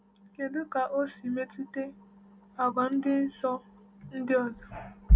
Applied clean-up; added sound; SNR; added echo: none; none; none; none.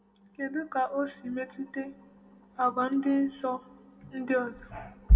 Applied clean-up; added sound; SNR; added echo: none; none; none; reverberation time 1.8 s.